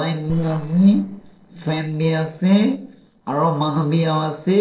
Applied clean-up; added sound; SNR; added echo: neural separator model SepFormer DNS4.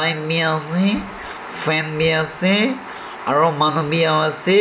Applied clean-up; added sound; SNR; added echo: none; none; none; none.